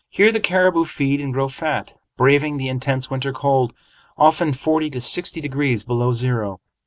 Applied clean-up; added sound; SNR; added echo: none; none; none; none.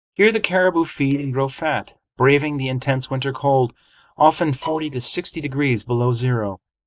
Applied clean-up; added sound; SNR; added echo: neural mask model DeepFilterNet 3.